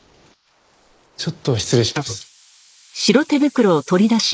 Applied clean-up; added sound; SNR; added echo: neural mask model Resemble Enhance denoiser.